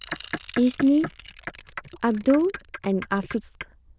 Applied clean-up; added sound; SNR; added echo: neural diffusion model UNIVERSE++.